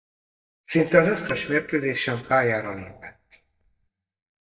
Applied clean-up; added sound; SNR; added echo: neural mask model DeepFilterNet 3.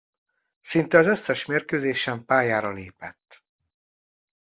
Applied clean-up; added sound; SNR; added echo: none; none; none; none.